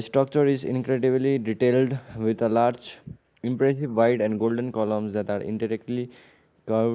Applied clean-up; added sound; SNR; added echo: neural mask model Resemble Enhance denoiser.